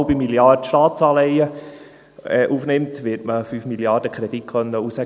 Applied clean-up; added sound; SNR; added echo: none; none; none; none.